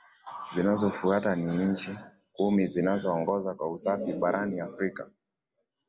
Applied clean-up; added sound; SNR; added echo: none; none; none; none.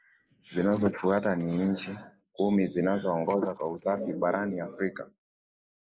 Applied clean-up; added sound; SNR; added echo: neural mask model Resemble Enhance denoiser.